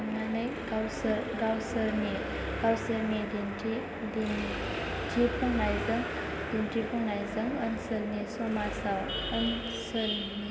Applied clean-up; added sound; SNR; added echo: none; none; none; none.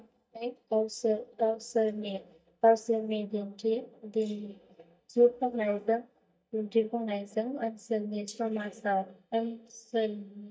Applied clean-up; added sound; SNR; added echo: neural mask model DeepFilterNet 3.